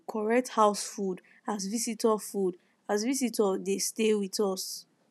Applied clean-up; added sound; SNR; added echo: none; none; none; none.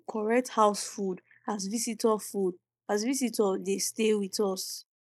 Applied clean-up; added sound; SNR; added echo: neural mask model Resemble Enhance denoiser.